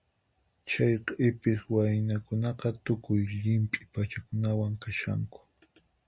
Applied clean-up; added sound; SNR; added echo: none; none; none; none.